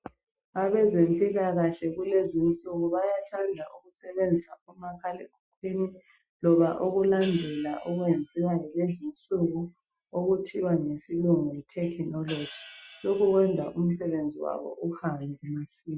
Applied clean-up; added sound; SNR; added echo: classical method Wiener filter.